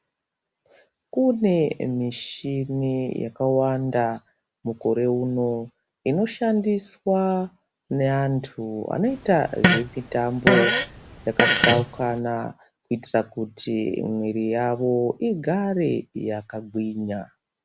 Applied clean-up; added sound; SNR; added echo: none; Fart; -3 dB; none.